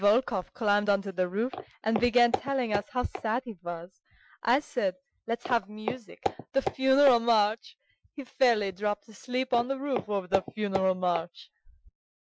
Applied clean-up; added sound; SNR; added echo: classical method Wiener filter.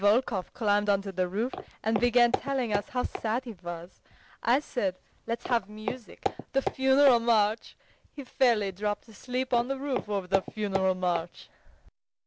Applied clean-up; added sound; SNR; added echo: none; Walk, footsteps; 9 dB; none.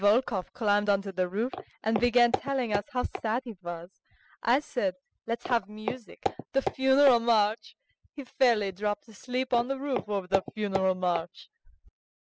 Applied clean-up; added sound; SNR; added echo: classical method spectral subtraction.